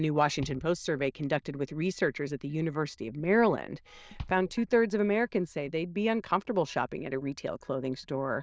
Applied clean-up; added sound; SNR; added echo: neural diffusion model UNIVERSE++.